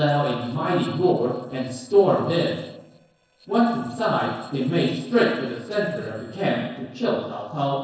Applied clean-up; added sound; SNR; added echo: neural separator model SepFormer DNS4.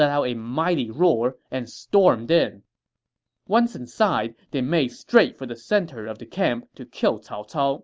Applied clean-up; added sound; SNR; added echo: none; none; none; none.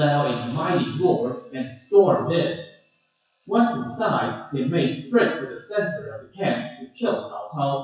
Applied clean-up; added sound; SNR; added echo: classical method WPE with log-MMSE.